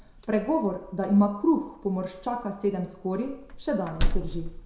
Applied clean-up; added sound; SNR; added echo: none; Slam; 5 dB; reverberation time 0.6 s.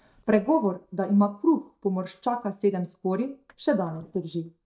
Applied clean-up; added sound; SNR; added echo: neural mask model DeepFilterNet 3.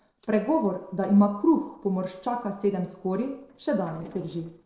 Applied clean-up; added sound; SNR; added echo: neural separator model SepFormer DNS4.